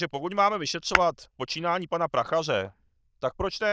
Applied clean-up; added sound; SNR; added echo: neural diffusion model UNIVERSE++.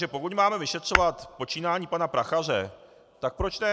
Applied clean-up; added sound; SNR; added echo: none; Tap / Hammer; 6 dB; none.